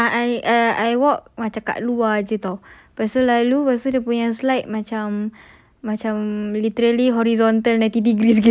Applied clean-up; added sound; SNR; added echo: none; none; none; none.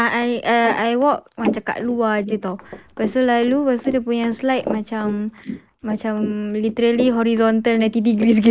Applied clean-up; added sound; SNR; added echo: neural mask model Resemble Enhance denoiser.